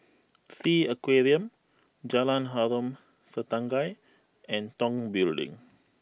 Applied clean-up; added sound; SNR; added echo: none; none; none; none.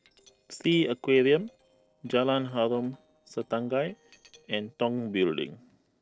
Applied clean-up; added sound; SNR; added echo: neural separator model SepFormer DNS4.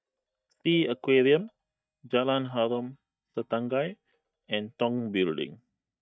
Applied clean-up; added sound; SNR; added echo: neural mask model DeepFilterNet 3.